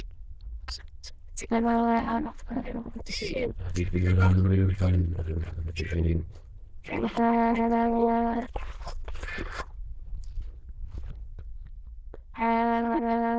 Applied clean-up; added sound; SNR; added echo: neural diffusion model UNIVERSE++.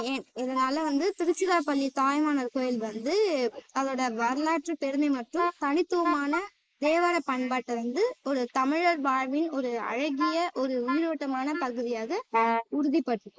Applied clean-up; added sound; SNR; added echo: neural mask model Resemble Enhance denoiser.